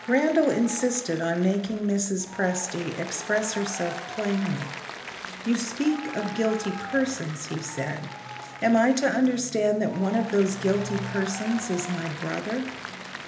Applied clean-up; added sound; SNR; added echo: none; Applause; 12 dB; reverberation time 0.8 s.